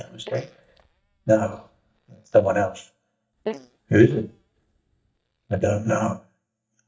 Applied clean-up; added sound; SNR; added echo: neural mask model DeepFilterNet 3.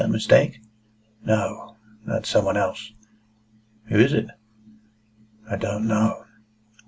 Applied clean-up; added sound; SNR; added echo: none; none; none; none.